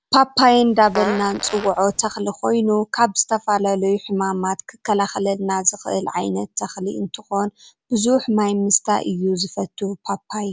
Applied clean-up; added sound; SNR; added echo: none; Fart; 10 dB; none.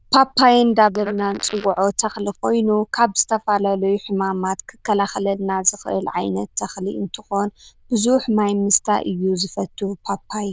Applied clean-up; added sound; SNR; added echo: neural diffusion model UNIVERSE++.